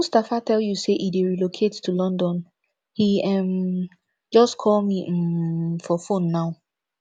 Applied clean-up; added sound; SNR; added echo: none; none; none; none.